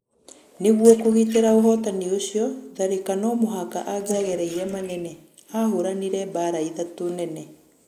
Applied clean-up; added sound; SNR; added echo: neural mask model Resemble Enhance denoiser.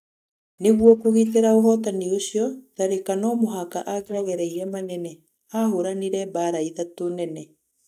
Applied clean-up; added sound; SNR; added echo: neural mask model DeepFilterNet 3.